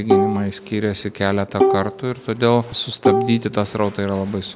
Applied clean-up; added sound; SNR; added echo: none; Bowed string instrument; 1 dB; none.